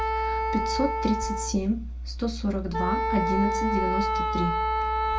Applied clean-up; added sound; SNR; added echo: none; Wind instrument, woodwind instrument; 0 dB; reverberation time 0.2 s.